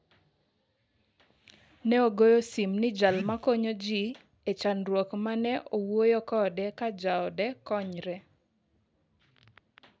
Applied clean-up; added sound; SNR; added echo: none; none; none; none.